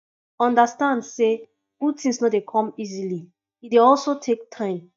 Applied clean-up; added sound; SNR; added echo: neural mask model DeepFilterNet 3.